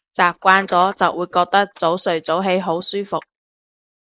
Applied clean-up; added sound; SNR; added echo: neural mask model Resemble Enhance denoiser.